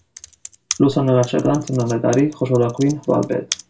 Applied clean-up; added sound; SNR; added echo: none; Computer keyboard; 15 dB; reverberation time 0.2 s.